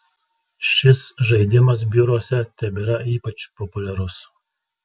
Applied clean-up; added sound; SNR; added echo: none; none; none; none.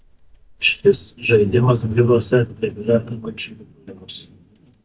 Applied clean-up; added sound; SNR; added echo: neural mask model DeepFilterNet 3.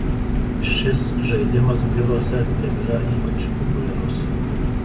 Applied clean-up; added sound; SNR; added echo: none; Engine; -4 dB; reverberation time 0.6 s.